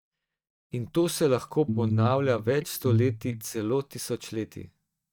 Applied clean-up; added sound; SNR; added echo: neural mask model DeepFilterNet 3.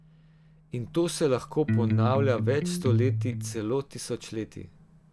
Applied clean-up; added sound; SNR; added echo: none; Electric guitar; -3 dB; none.